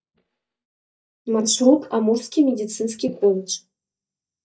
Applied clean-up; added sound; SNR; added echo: neural mask model DeepFilterNet 3.